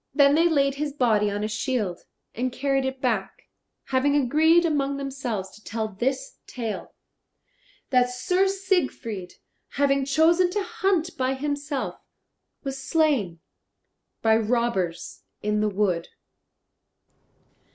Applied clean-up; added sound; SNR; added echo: none; none; none; none.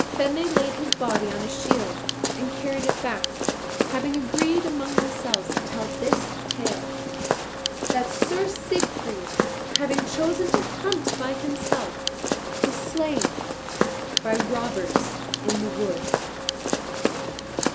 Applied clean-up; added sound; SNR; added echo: none; Walk, footsteps; -2 dB; none.